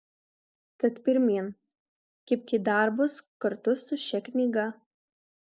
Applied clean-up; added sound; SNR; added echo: none; none; none; none.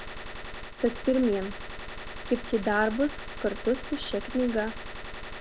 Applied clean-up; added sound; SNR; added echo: none; Gunshot, gunfire; 7 dB; none.